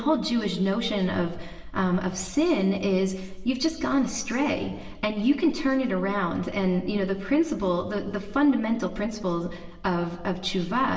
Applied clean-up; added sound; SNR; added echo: none; none; none; reverberation time 1.1 s.